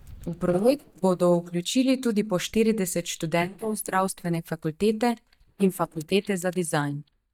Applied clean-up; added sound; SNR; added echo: neural mask model DeepFilterNet 3.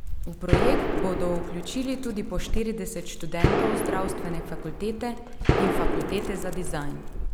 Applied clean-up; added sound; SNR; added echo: none; Dog + Gunshot, gunfire; -5 dB; none.